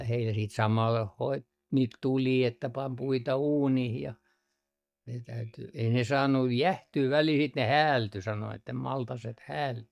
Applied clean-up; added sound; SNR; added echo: neural mask model DeepFilterNet 3.